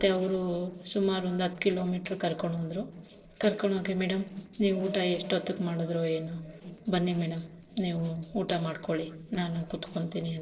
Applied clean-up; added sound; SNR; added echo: neural separator model SepFormer DNS4.